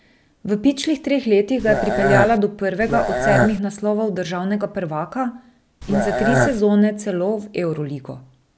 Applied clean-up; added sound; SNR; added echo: none; Burping, eructation; -1 dB; none.